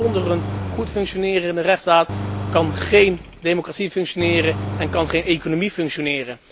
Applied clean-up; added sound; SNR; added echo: none; Engine; 8 dB; none.